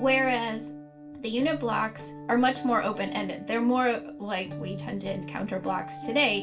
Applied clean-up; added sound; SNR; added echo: none; none; none; reverberation time 0.2 s.